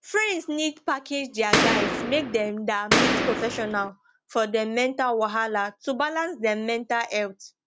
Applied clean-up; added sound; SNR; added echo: none; Boom; -3 dB; none.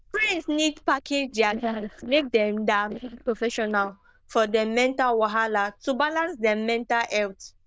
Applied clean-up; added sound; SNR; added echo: neural diffusion model UNIVERSE++.